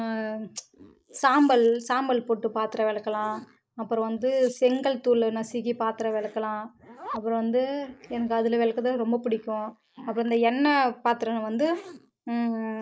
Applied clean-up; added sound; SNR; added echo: neural mask model Resemble Enhance denoiser.